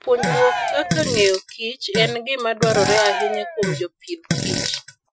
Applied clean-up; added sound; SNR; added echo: classical method Wiener filter.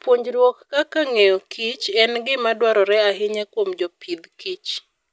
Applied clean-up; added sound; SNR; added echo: none; none; none; none.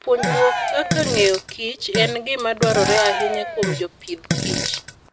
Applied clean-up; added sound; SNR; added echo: none; Fart + Cheering; 2 dB; none.